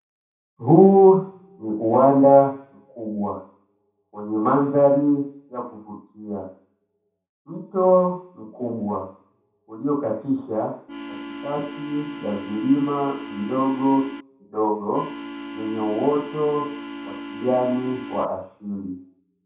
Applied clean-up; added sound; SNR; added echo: none; Organ; 12 dB; reverberation time 0.7 s.